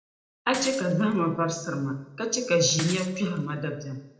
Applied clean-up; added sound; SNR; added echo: none; Shatter / Crushing; 14 dB; reverberation time 0.7 s.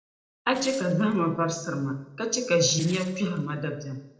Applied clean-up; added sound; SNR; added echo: neural separator model SepFormer DNS4.